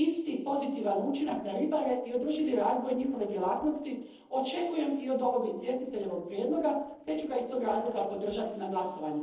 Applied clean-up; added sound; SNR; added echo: neural separator model SepFormer DNS4.